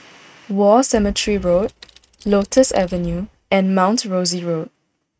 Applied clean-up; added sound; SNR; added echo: neural mask model RNNoise.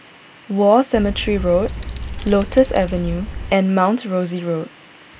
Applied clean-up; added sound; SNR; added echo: none; Wind; 9 dB; none.